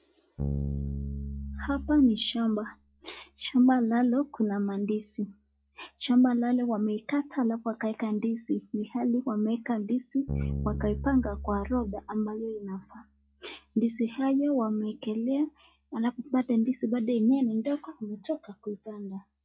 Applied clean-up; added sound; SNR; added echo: classical method log-MMSE.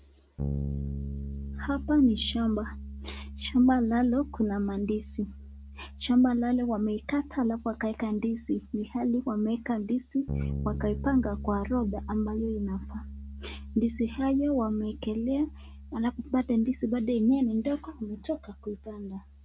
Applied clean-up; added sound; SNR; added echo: none; Bass guitar; 10 dB; none.